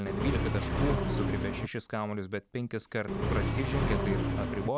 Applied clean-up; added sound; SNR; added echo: none; Accelerating, revving, vroom; -4 dB; none.